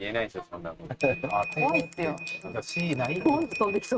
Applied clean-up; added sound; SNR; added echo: neural mask model RNNoise.